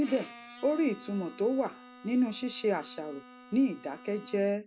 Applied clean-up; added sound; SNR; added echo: none; Bowed string instrument; 19 dB; none.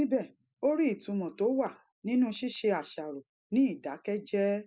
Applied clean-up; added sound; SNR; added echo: none; none; none; none.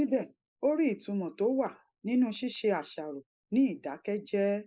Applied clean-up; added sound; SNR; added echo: neural mask model Resemble Enhance denoiser.